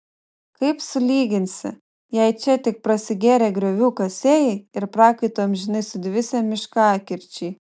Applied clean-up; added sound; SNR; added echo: none; none; none; none.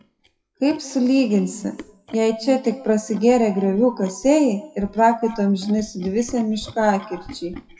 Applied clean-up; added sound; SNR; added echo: classical method WPE with log-MMSE.